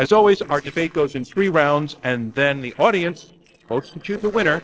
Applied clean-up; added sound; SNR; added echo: neural separator model SepFormer DNS4.